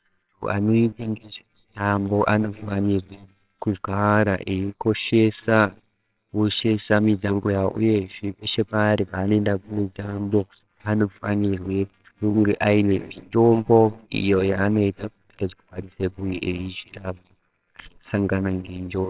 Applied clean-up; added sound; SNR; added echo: neural separator model SepFormer WHAMR!.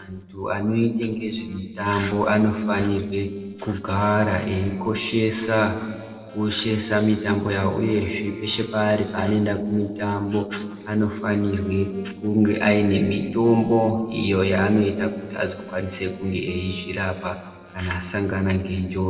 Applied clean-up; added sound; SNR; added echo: neural separator model SepFormer DNS4.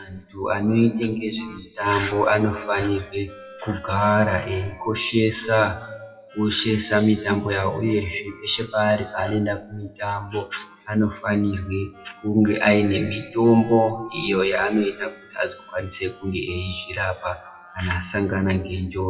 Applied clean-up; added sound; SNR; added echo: classical method WPE with log-MMSE.